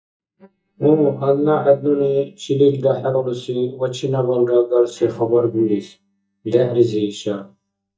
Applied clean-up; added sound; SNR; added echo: neural mask model DeepFilterNet 3.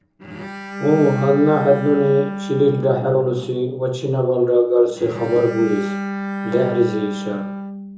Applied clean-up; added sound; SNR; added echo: none; Bowed string instrument; 9 dB; reverberation time 0.6 s.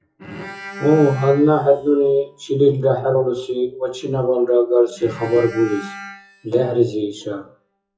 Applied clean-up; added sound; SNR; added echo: classical method WPE with log-MMSE.